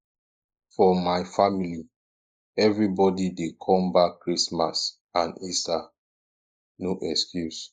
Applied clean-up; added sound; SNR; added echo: neural mask model Resemble Enhance denoiser.